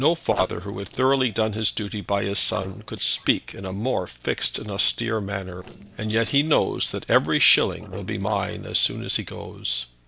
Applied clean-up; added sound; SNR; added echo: neural separator model SepFormer DNS4.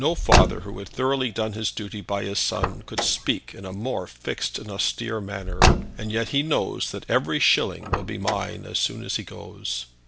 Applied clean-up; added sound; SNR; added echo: none; Car; 1 dB; none.